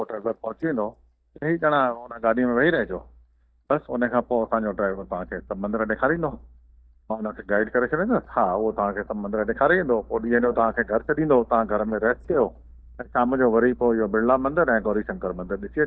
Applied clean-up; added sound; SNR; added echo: neural mask model DeepFilterNet 3.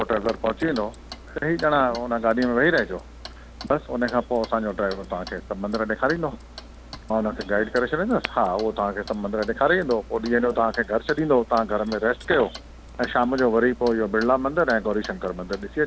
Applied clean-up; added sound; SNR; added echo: none; Clock; 17 dB; none.